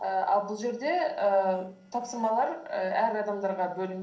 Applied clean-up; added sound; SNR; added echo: neural separator model SepFormer DNS4.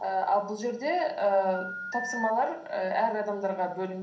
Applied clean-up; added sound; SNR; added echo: none; Telephone; 10 dB; reverberation time 0.6 s.